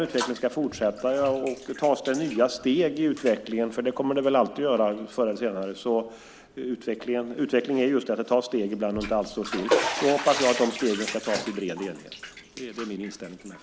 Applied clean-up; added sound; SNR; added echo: none; Bathtub (filling or washing); 10 dB; none.